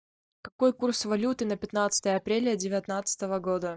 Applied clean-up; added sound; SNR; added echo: neural mask model DeepFilterNet 3.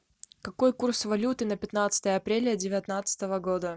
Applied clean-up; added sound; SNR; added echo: none; none; none; none.